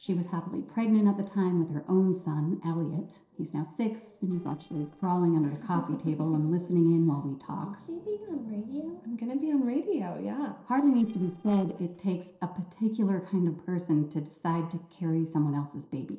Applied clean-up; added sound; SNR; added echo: neural separator model SepFormer DNS4.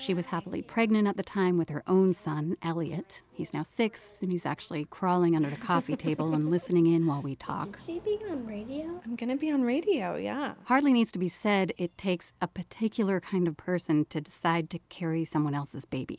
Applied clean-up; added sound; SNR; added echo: none; none; none; none.